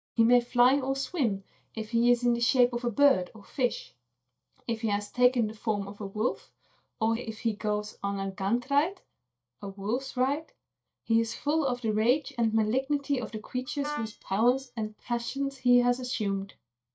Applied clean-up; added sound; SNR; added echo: neural mask model DeepFilterNet 3.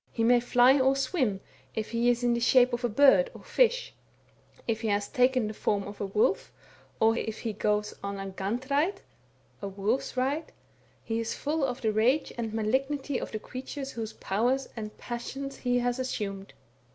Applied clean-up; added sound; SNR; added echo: none; none; none; none.